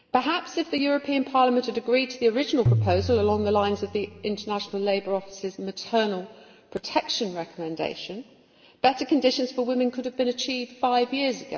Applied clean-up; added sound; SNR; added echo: none; Tabla; 4 dB; reverberation time 1.5 s.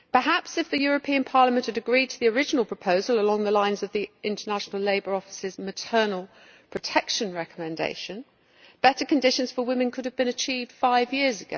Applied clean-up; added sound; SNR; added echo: none; none; none; none.